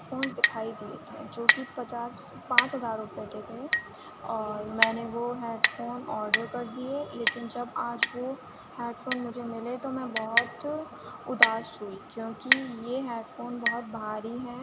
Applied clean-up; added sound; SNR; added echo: none; Chink, clink; -2 dB; none.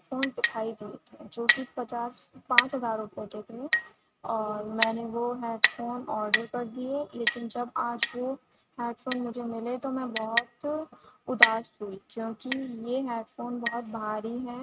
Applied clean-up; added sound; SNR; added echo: neural mask model RNNoise.